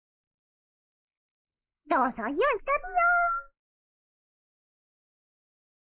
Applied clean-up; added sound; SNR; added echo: neural mask model Resemble Enhance denoiser.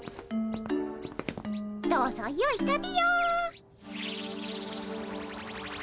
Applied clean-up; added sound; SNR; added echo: none; none; none; none.